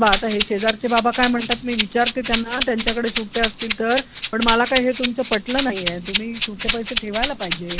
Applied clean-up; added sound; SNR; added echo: none; Rattle (instrument); 4 dB; none.